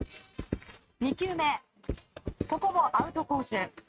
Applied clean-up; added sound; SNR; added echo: neural mask model RNNoise.